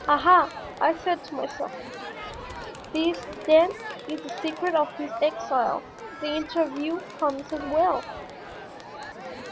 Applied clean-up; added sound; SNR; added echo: none; Crowd; 12 dB; none.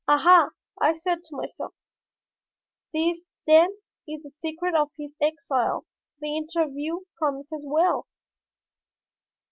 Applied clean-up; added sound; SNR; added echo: none; none; none; none.